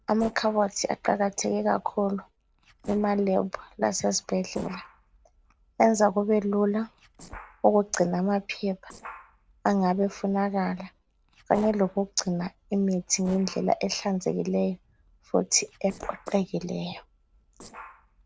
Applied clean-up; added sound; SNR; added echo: neural separator model SepFormer DNS4.